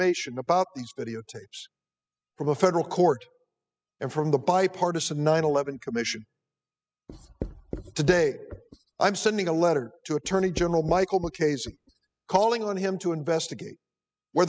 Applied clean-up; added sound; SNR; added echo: classical method spectral subtraction.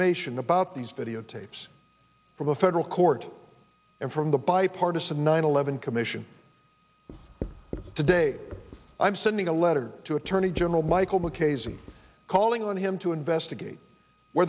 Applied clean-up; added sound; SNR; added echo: none; Writing; 13 dB; none.